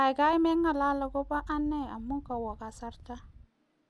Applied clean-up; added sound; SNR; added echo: none; Thunder / Wind; 17 dB; none.